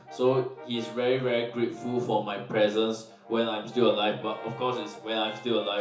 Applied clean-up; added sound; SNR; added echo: none; Brass instrument; 16 dB; reverberation time 0.7 s.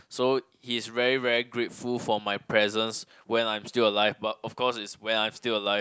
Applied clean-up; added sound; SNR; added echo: none; none; none; none.